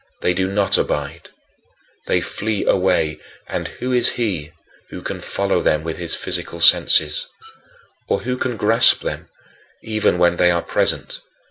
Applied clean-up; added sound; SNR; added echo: none; none; none; none.